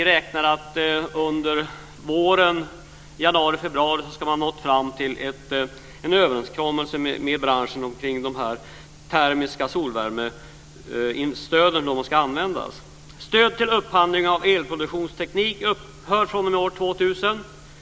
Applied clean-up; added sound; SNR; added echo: none; none; none; none.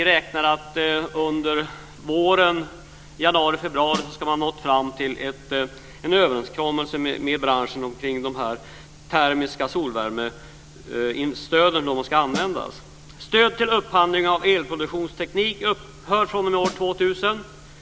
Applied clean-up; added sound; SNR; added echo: none; Snare drum; 11 dB; none.